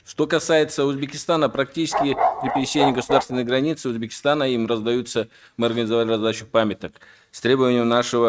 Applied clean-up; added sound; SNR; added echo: neural mask model RNNoise.